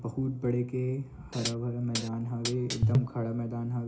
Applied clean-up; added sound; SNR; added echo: none; Hi-hat; 1 dB; reverberation time 0.4 s.